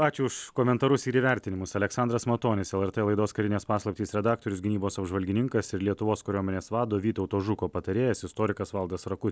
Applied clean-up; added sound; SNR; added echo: none; none; none; none.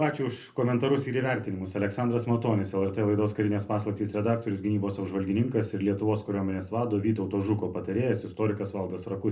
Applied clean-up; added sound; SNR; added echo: none; none; none; reverberation time 0.3 s.